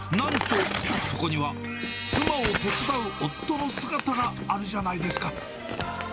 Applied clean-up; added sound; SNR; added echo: none; Crumpling, crinkling / Tearing; 2 dB; none.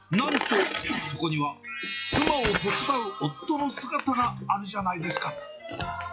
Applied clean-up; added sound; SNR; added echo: classical method log-MMSE.